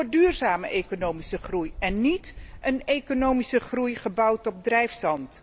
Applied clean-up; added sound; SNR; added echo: none; Bird vocalization, bird call, bird song; 17 dB; none.